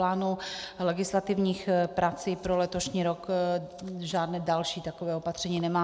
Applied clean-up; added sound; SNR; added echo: none; none; none; none.